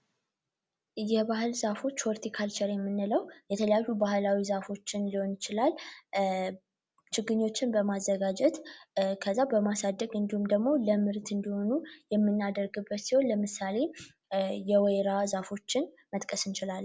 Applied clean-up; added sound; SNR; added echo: none; none; none; none.